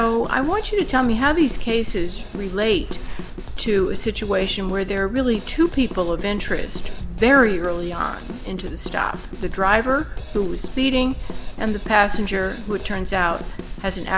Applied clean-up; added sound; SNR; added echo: none; Drum kit; 14 dB; none.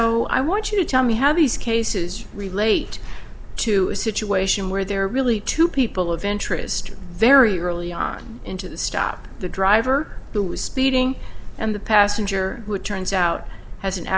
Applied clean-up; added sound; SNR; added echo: none; none; none; none.